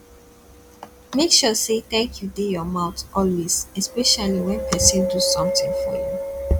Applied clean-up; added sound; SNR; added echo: none; none; none; none.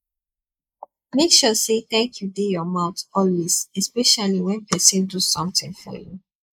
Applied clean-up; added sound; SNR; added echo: neural mask model Resemble Enhance denoiser.